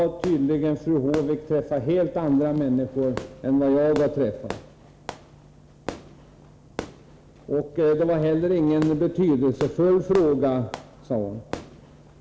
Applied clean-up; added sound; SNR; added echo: none; Fireworks; 17 dB; none.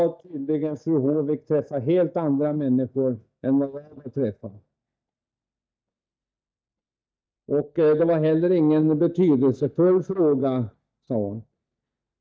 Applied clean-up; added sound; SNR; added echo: neural mask model DeepFilterNet 3.